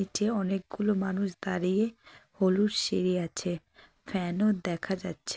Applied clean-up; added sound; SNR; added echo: none; none; none; none.